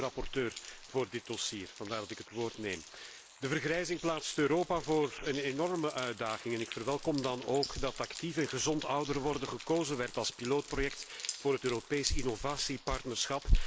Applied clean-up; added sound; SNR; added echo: neural mask model Resemble Enhance denoiser.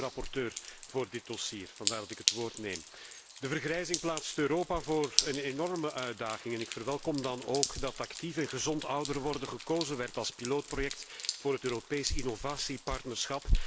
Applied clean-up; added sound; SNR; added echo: none; Drip; 6 dB; none.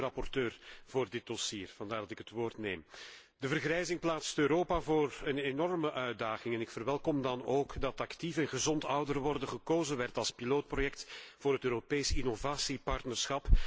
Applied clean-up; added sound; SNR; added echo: none; none; none; none.